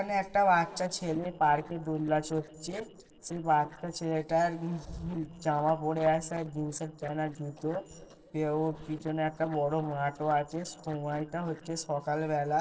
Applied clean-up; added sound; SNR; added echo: neural separator model SepFormer DNS4.